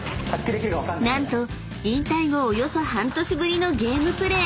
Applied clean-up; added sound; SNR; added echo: none; none; none; none.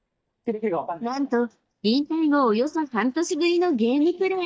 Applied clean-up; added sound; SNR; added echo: neural mask model DeepFilterNet 3.